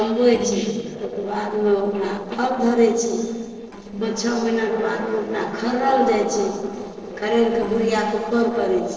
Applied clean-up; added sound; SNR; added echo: neural separator model SepFormer DNS4.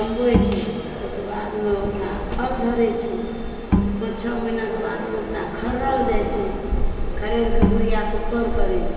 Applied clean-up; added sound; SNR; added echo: none; Bowed string instrument; 3 dB; reverberation time 2.7 s.